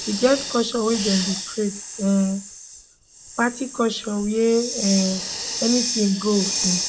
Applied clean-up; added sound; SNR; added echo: none; Hiss; 4 dB; none.